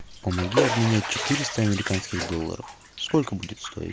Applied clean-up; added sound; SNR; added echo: none; Bathtub (filling or washing); 4 dB; none.